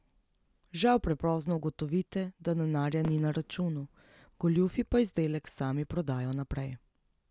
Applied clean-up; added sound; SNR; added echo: none; Fireworks; 20 dB; none.